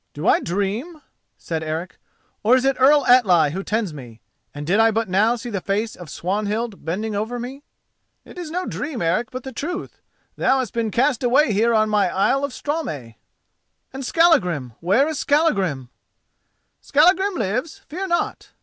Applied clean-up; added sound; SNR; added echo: none; none; none; none.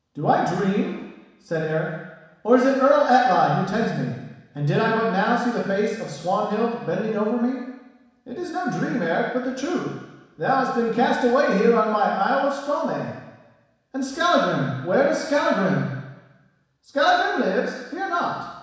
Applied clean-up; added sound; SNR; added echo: none; none; none; reverberation time 1.1 s.